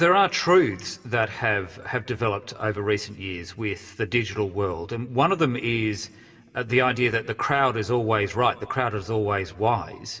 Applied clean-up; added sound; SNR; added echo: none; none; none; reverberation time 0.7 s.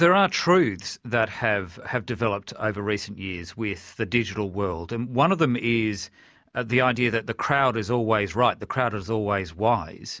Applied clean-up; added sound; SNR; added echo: none; none; none; none.